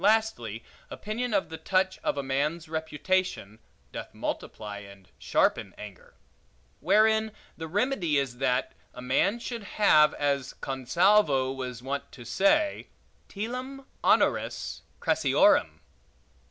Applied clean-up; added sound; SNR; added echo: none; none; none; none.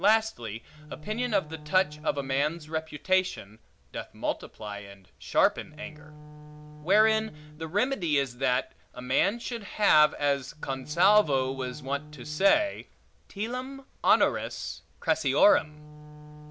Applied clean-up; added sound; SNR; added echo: none; Wind instrument, woodwind instrument; 19 dB; none.